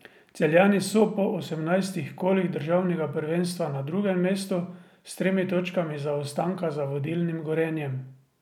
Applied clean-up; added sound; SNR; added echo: none; none; none; none.